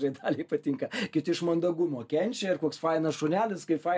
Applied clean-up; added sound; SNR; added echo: none; none; none; none.